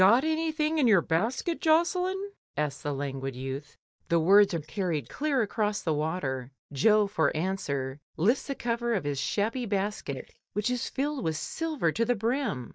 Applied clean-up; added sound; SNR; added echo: neural mask model DeepFilterNet 3.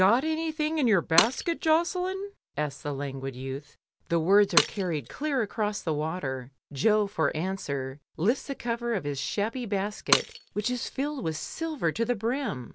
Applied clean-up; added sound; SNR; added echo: none; Shatter; 8 dB; none.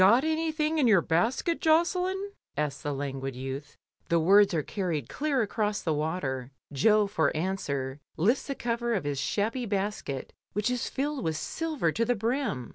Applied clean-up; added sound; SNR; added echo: none; none; none; none.